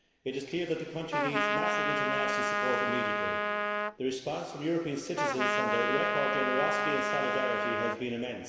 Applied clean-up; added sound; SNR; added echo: none; Trumpet; -4 dB; reverberation time 2.2 s.